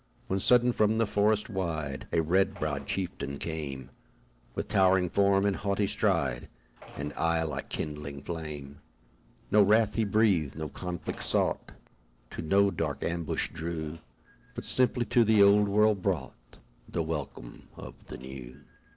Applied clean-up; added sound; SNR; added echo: neural separator model SepFormer DNS4.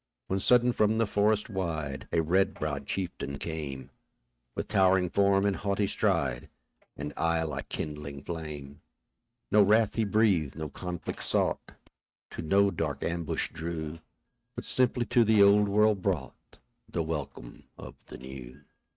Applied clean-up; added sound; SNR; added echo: neural mask model RNNoise.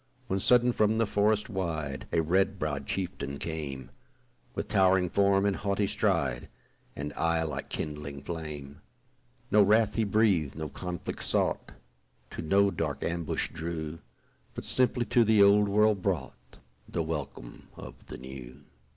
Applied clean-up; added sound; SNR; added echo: none; none; none; none.